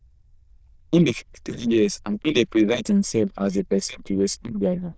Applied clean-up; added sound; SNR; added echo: neural diffusion model UNIVERSE++.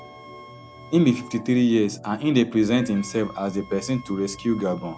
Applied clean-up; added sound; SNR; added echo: none; Organ + Wind instrument, woodwind instrument; 19 dB; none.